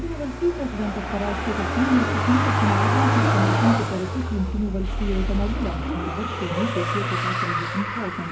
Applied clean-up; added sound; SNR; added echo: none; Motor vehicle (road); -2 dB; reverberation time 0.3 s.